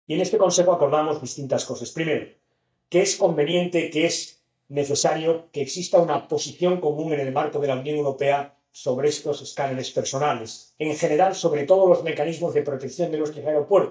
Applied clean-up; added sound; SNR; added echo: neural mask model DeepFilterNet 3.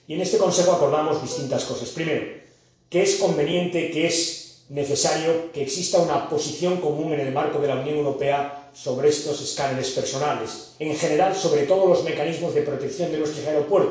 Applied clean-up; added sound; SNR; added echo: neural separator model SepFormer DNS4.